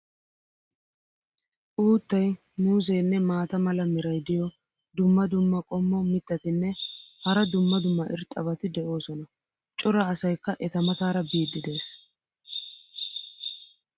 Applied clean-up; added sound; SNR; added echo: none; Bird vocalization, bird call, bird song; 11 dB; none.